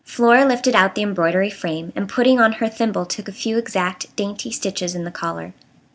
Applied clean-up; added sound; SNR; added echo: none; none; none; none.